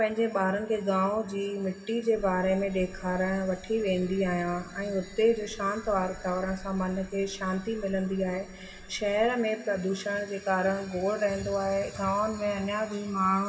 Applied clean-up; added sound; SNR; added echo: none; Bird vocalization, bird call, bird song; 18 dB; reverberation time 1.7 s.